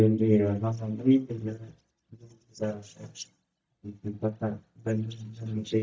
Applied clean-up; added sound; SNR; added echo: neural mask model DeepFilterNet 3.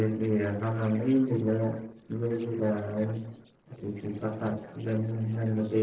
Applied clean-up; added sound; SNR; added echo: neural separator model SepFormer DNS4.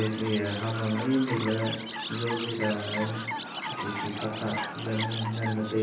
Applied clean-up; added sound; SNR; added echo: none; Chirp, tweet; 5 dB; reverberation time 0.9 s.